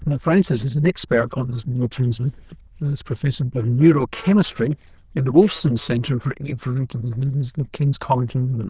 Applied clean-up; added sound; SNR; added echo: neural diffusion model UNIVERSE++.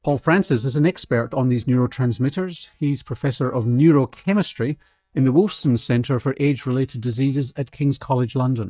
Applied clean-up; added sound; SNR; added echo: neural mask model DeepFilterNet 3.